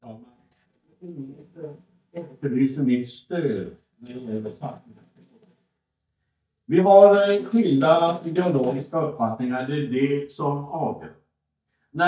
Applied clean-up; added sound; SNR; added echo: neural mask model DeepFilterNet 3.